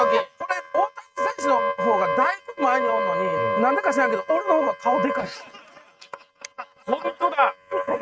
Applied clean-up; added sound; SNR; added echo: neural mask model RNNoise.